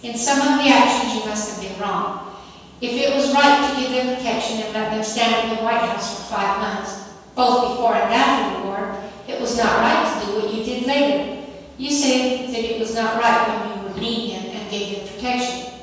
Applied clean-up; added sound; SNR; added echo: none; Brass instrument; 9 dB; reverberation time 1.2 s.